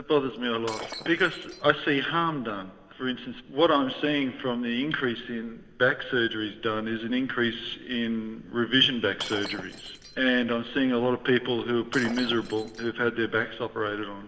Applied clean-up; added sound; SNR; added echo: none; Shatter; 14 dB; reverberation time 1.5 s.